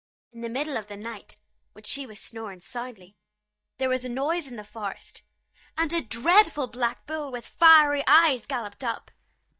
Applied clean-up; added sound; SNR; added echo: neural mask model DeepFilterNet 3.